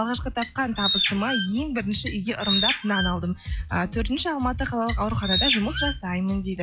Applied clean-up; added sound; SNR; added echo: classical method log-MMSE.